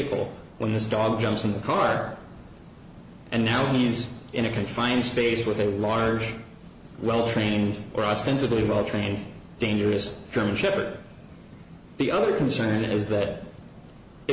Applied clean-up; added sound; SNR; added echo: none; none; none; none.